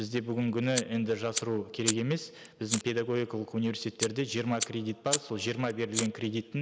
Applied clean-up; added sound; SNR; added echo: none; Fire; 7 dB; none.